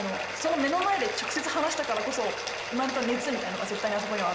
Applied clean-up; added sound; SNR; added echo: none; Bathtub (filling or washing); 4 dB; none.